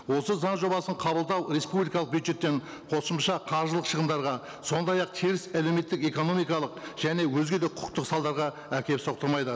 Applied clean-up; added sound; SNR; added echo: none; none; none; none.